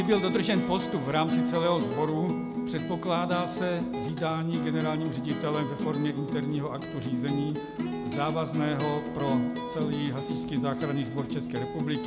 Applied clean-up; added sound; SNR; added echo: none; Acoustic guitar; 2 dB; none.